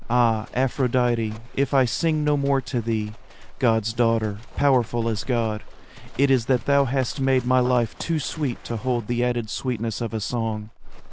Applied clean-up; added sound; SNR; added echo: none; Livestock, farm animals, working animals; 14 dB; none.